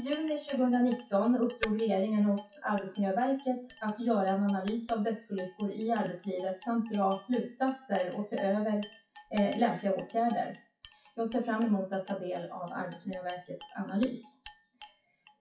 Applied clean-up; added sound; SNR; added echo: classical method WPE with log-MMSE.